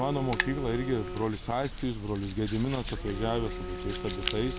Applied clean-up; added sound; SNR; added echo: none; Hands + Telephone; 5 dB; none.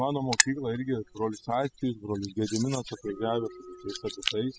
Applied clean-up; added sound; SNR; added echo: classical method spectral subtraction.